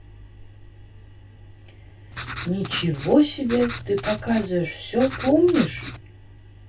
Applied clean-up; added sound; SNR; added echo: none; Writing; 7 dB; reverberation time 0.1 s.